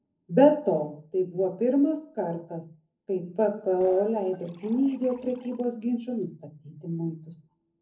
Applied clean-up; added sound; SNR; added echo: neural separator model SepFormer DNS4.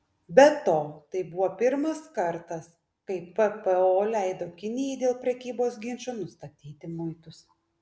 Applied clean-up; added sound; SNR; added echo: none; none; none; none.